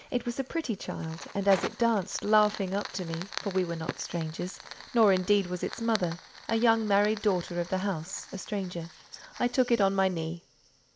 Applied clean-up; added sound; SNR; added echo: none; Fire; 15 dB; none.